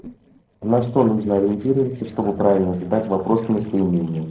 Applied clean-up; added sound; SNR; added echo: neural separator model SepFormer DNS4.